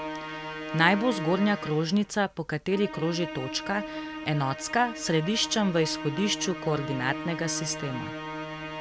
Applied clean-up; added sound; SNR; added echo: none; Musical instrument; 8 dB; none.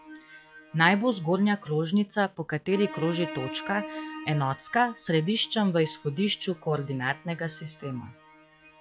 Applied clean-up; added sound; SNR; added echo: classical method log-MMSE.